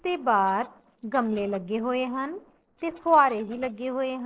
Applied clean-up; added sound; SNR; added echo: neural separator model SepFormer DNS4.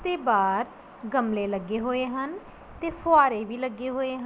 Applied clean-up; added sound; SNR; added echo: none; none; none; none.